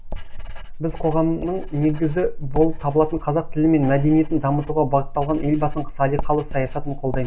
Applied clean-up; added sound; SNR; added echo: none; Writing; 5 dB; reverberation time 0.2 s.